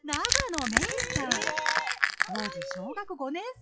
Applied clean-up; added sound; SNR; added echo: classical method log-MMSE.